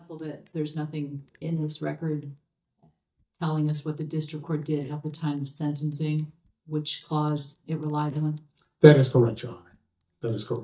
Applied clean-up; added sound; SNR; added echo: neural mask model DeepFilterNet 3.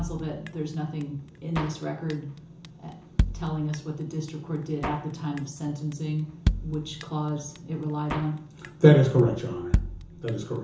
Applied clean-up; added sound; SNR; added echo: none; Drum kit; 6 dB; reverberation time 0.7 s.